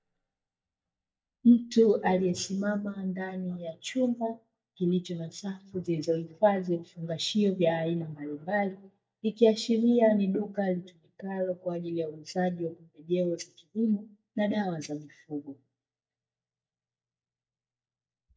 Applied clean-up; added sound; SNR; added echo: neural mask model DeepFilterNet 3.